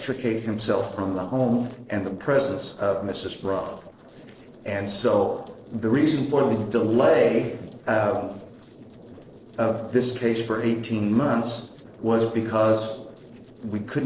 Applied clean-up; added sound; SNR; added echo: neural separator model SepFormer DNS4.